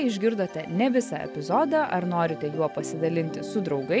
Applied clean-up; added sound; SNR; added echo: none; none; none; none.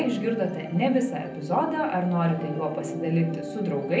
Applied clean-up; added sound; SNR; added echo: none; Guitar; 17 dB; reverberation time 0.6 s.